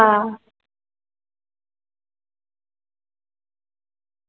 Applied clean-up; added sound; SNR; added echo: none; none; none; none.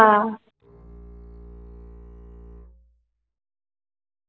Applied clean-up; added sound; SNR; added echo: none; Bowed string instrument; 18 dB; none.